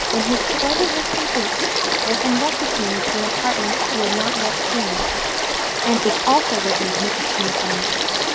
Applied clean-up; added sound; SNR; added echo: none; Stream / Frog; -4 dB; none.